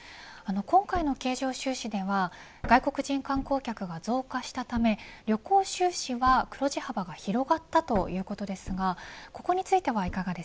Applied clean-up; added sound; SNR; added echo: none; Thump, thud; 16 dB; none.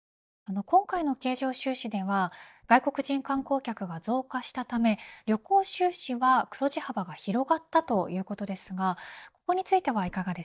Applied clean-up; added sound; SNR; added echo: neural mask model DeepFilterNet 3.